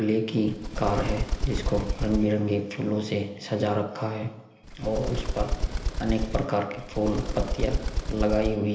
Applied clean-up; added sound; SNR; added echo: none; Bird; 1 dB; reverberation time 0.8 s.